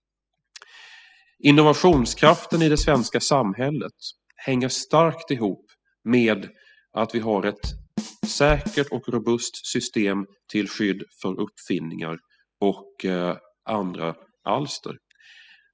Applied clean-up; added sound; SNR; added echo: classical method spectral subtraction.